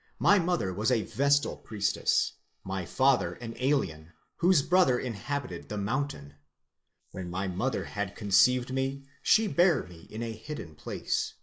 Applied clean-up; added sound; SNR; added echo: neural mask model Resemble Enhance denoiser.